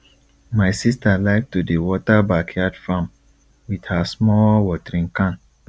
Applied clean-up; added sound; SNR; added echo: none; none; none; none.